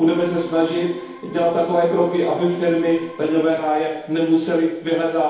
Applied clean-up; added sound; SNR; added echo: none; Organ; 20 dB; reverberation time 2.2 s.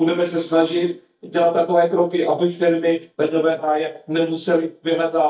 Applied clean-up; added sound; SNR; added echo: neural mask model DeepFilterNet 3.